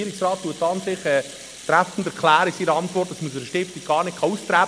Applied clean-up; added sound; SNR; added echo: none; Rattle (instrument); 18 dB; none.